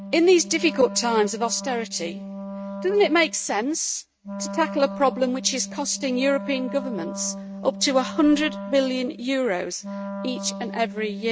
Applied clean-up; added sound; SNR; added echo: neural mask model RNNoise.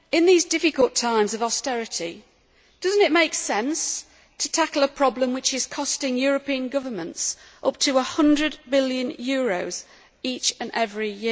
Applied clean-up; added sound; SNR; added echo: none; none; none; none.